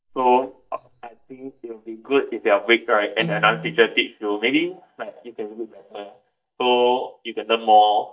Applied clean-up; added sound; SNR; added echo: neural mask model DeepFilterNet 3.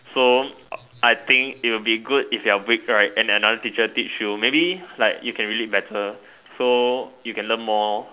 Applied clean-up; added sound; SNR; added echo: none; none; none; none.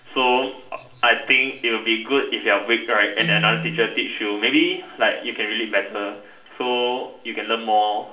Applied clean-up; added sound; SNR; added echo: none; Guitar; 10 dB; reverberation time 0.5 s.